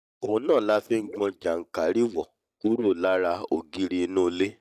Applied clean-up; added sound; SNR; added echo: neural mask model DeepFilterNet 3.